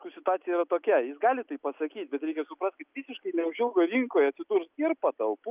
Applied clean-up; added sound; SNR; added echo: none; none; none; none.